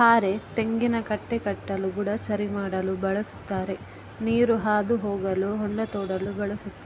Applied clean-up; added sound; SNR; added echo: none; none; none; none.